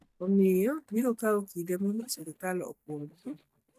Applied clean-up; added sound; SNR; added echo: neural mask model DeepFilterNet 3.